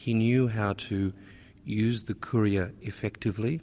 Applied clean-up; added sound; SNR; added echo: none; none; none; none.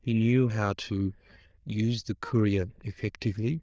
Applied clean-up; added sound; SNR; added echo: neural diffusion model UNIVERSE++.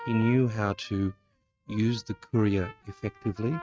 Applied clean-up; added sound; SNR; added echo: neural mask model RNNoise.